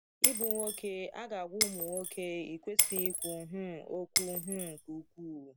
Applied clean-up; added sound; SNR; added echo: none; Shatter; -4 dB; none.